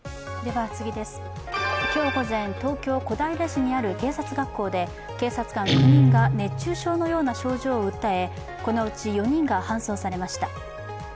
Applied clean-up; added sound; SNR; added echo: none; Guitar; 3 dB; none.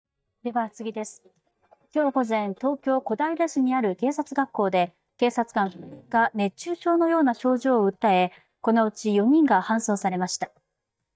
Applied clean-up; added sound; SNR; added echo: neural mask model DeepFilterNet 3.